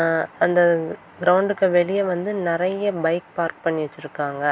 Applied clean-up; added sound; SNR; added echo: none; none; none; none.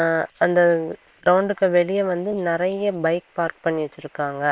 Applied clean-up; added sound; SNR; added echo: neural separator model SepFormer WHAM!.